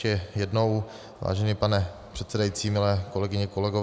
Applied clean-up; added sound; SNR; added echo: none; none; none; none.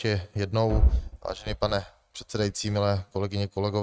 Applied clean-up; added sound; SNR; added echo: neural mask model RNNoise.